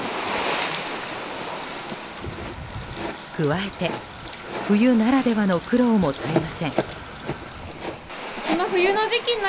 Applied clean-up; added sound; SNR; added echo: none; Water tap, faucet; 17 dB; none.